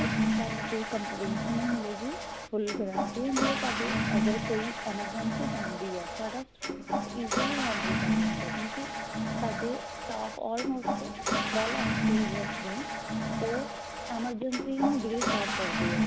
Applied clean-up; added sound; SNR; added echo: none; Toilet flush / Water; -4 dB; none.